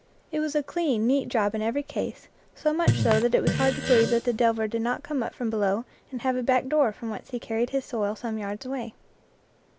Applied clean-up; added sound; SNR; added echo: none; Fart; 1 dB; none.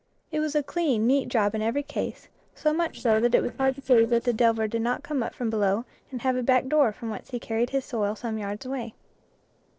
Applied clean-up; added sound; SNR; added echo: neural separator model SepFormer DNS4.